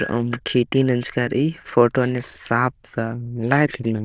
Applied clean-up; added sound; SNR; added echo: neural diffusion model UNIVERSE++.